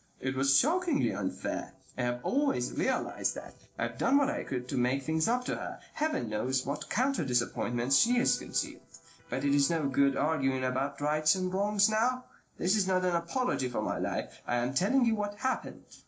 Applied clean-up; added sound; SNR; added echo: neural separator model SepFormer DNS4.